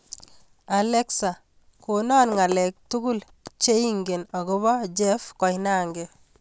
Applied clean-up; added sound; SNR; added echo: none; none; none; none.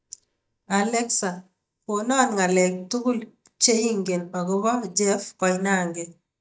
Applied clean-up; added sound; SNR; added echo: neural mask model DeepFilterNet 3.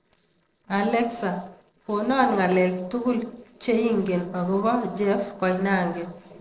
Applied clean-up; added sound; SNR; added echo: neural separator model SepFormer DNS4.